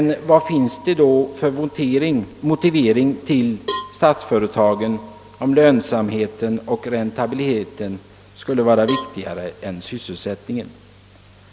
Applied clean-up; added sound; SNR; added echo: none; Cowbell; 13 dB; none.